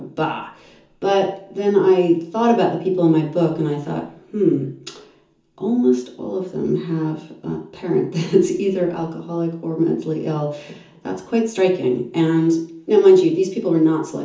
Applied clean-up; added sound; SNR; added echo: none; none; none; reverberation time 0.6 s.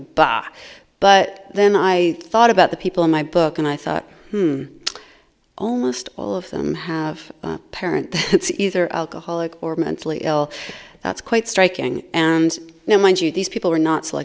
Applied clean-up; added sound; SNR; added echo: none; none; none; none.